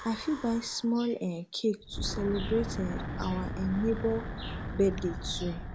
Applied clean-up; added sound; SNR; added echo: none; Wind / Breathing; 6 dB; none.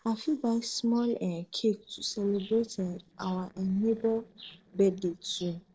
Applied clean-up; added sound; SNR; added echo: neural separator model SepFormer DNS4.